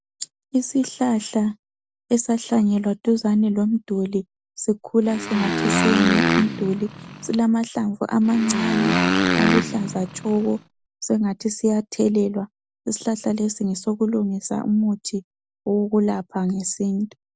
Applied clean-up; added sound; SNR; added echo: none; Motorcycle; 1 dB; none.